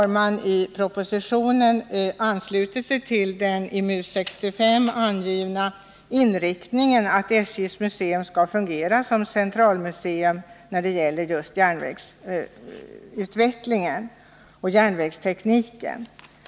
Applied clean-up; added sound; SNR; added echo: none; none; none; none.